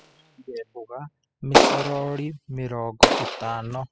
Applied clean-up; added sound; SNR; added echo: classical method spectral subtraction.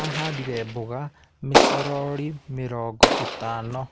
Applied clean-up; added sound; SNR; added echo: none; Explosion; -5 dB; none.